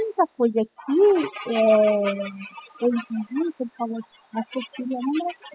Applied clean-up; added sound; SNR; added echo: classical method spectral subtraction.